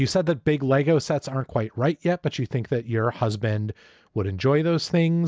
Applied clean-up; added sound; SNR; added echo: none; none; none; none.